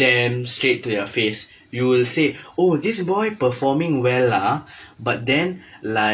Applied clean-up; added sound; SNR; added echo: none; none; none; none.